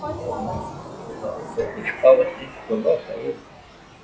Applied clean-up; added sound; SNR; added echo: classical method log-MMSE.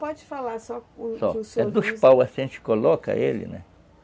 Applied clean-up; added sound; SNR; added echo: none; none; none; none.